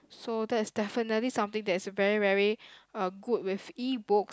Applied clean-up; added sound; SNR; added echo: none; none; none; none.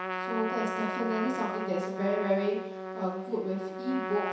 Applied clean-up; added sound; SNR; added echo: none; Trumpet; 3 dB; reverberation time 0.7 s.